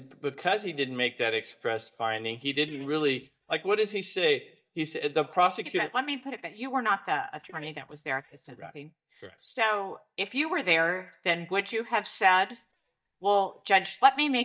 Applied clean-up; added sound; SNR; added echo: neural mask model DeepFilterNet 3.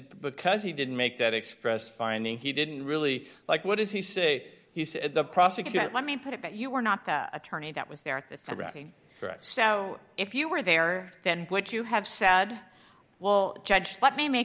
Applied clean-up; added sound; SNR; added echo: none; none; none; none.